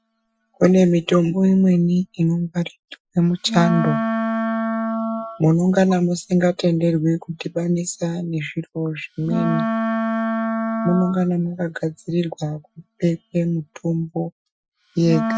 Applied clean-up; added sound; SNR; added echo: classical method Wiener filter.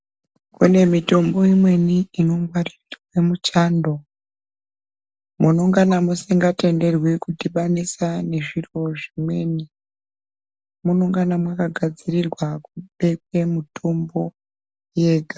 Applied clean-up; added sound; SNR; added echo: none; none; none; none.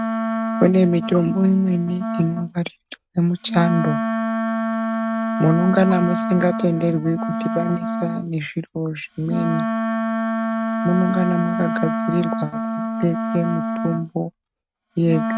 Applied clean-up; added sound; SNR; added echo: neural mask model RNNoise.